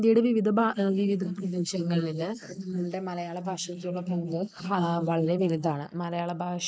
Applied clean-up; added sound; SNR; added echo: neural mask model Resemble Enhance denoiser.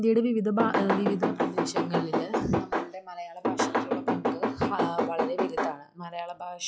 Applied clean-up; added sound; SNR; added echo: classical method log-MMSE.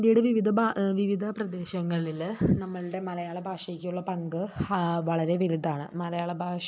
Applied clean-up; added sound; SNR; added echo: none; none; none; none.